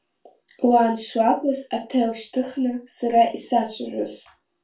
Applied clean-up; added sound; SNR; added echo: none; none; none; reverberation time 0.2 s.